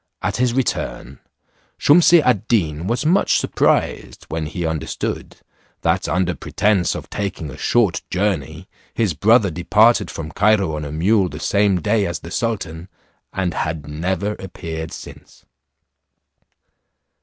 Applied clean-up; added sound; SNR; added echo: none; none; none; none.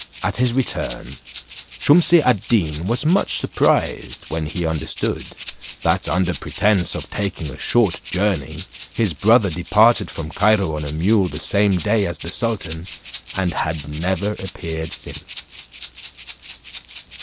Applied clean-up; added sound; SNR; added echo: none; Rattle (instrument); 13 dB; none.